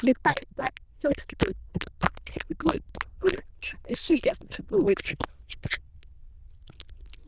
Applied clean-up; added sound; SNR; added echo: neural diffusion model UNIVERSE++.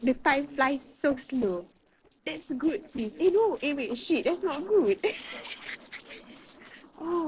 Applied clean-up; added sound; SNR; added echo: neural separator model SepFormer DNS4.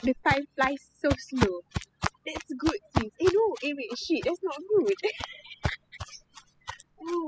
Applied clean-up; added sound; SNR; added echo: classical method spectral subtraction.